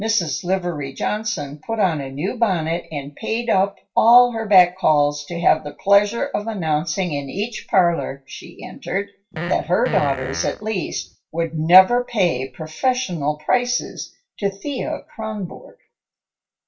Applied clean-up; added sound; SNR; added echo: none; Fart; 10 dB; reverberation time 0.2 s.